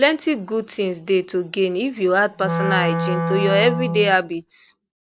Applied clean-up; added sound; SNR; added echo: none; Wind instrument, woodwind instrument; 3 dB; none.